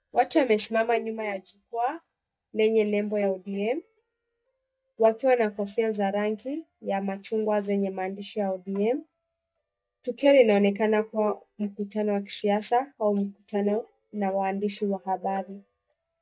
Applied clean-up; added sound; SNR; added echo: neural mask model DeepFilterNet 3.